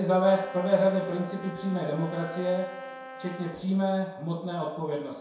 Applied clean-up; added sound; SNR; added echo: none; Brass instrument; 14 dB; reverberation time 0.7 s.